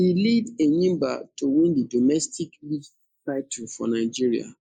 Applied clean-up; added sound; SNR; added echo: neural mask model Resemble Enhance denoiser.